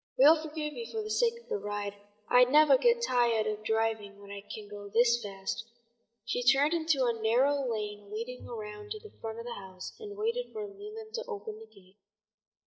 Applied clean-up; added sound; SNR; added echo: neural mask model DeepFilterNet 3.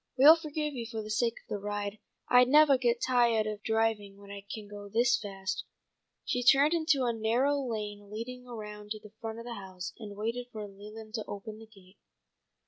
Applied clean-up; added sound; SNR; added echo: none; none; none; none.